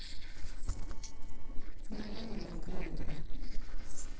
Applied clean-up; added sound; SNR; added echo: neural separator model SepFormer DNS4.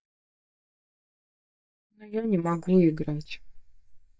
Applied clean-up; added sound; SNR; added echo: neural mask model DeepFilterNet 3.